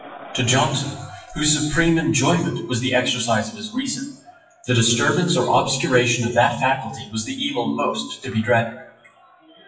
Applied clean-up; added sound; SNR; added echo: classical method WPE with log-MMSE.